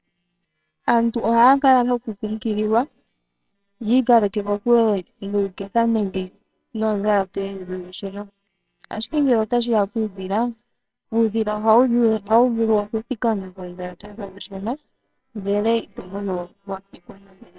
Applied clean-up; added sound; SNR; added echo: neural separator model SepFormer WHAMR!.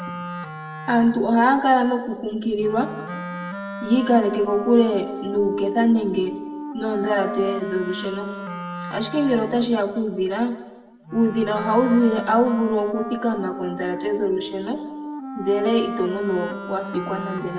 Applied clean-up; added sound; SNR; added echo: none; Wind instrument, woodwind instrument; 11 dB; reverberation time 1.1 s.